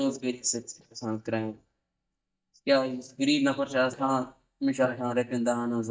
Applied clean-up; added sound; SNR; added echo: neural mask model DeepFilterNet 3.